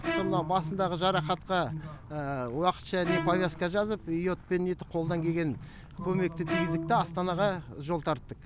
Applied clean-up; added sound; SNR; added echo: none; Bowed string instrument; 8 dB; none.